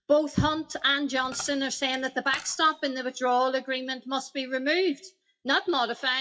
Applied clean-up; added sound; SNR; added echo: classical method WPE with log-MMSE.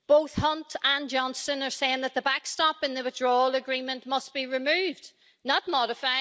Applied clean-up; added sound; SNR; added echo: none; none; none; none.